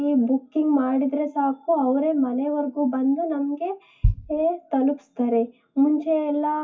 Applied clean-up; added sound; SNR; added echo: classical method WPE with log-MMSE.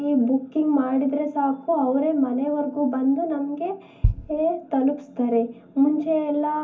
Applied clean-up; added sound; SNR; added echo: none; Bass drum; 7 dB; reverberation time 0.3 s.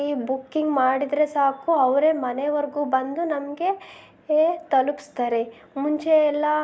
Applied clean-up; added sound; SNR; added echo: none; none; none; none.